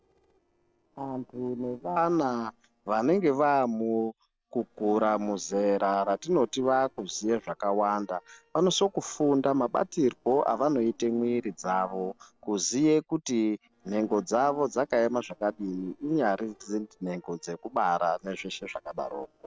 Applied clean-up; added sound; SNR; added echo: neural separator model SepFormer DNS4.